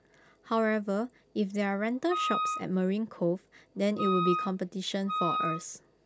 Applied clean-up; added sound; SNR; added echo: none; Wind instrument, woodwind instrument; 2 dB; none.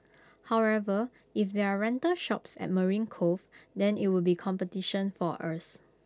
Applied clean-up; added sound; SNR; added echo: none; none; none; none.